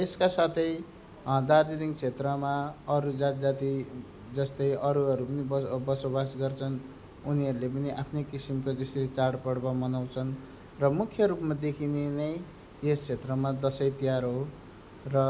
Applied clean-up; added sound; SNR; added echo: none; none; none; none.